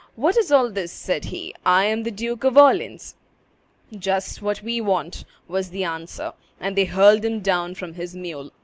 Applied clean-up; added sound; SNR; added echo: none; none; none; none.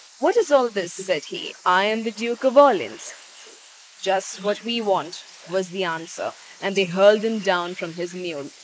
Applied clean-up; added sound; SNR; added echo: neural mask model Resemble Enhance denoiser.